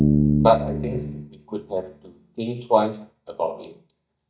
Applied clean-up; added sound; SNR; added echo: neural mask model DeepFilterNet 3.